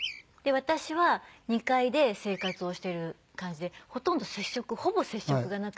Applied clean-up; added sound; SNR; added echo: none; Bird vocalization, bird call, bird song; 17 dB; none.